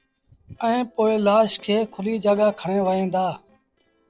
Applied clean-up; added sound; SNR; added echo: neural separator model SepFormer DNS4.